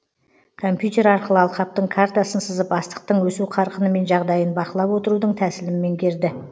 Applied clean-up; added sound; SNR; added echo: none; none; none; none.